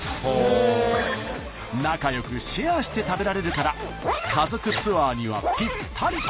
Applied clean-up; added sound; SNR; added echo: none; Zipper (clothing); 8 dB; none.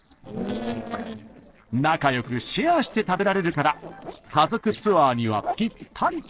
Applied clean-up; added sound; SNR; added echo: neural separator model SepFormer DNS4.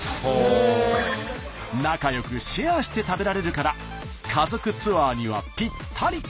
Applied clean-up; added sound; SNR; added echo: none; none; none; none.